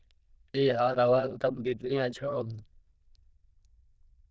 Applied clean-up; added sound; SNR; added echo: neural diffusion model UNIVERSE++.